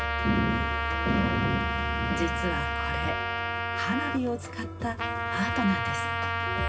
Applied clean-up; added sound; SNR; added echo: none; Trumpet; 1 dB; reverberation time 0.4 s.